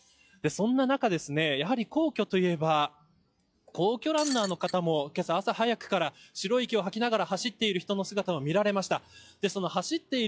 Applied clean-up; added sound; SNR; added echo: classical method log-MMSE.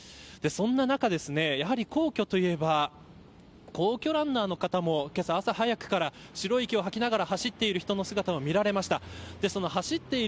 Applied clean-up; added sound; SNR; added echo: none; none; none; none.